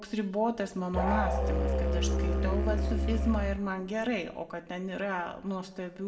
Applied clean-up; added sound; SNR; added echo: none; Musical instrument; -4 dB; reverberation time 1.1 s.